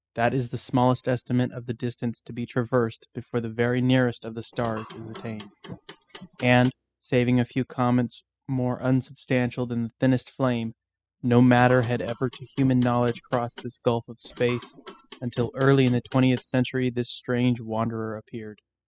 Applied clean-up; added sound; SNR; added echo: classical method spectral subtraction.